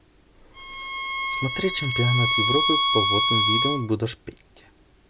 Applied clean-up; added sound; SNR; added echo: none; Bowed string instrument; -4 dB; none.